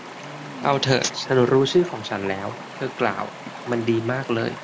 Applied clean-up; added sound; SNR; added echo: none; Stream; 13 dB; none.